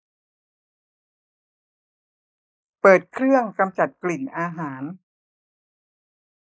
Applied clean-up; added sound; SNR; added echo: neural mask model Resemble Enhance denoiser.